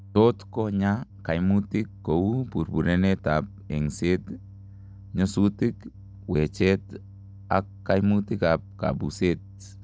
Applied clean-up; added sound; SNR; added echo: none; Organ; 19 dB; none.